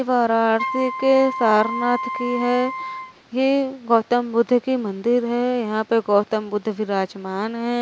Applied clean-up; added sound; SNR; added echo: none; Wind instrument, woodwind instrument; 8 dB; none.